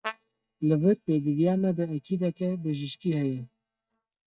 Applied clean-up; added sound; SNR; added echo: neural mask model DeepFilterNet 3.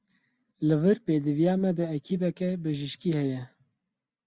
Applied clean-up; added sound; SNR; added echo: none; none; none; none.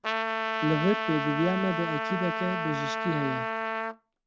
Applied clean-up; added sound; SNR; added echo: none; Trumpet; 0 dB; none.